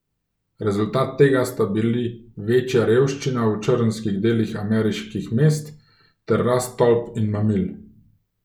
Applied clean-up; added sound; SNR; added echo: none; none; none; none.